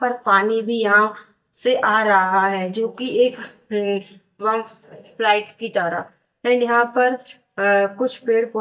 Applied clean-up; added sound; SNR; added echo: neural mask model DeepFilterNet 3.